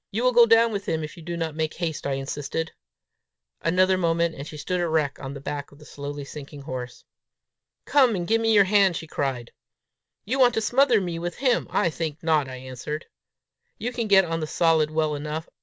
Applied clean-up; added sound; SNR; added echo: none; none; none; none.